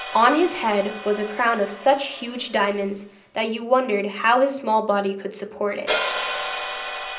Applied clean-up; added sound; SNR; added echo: none; Hi-hat; 10 dB; reverberation time 0.5 s.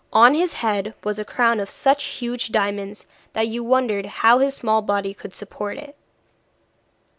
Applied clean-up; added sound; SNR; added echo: none; none; none; none.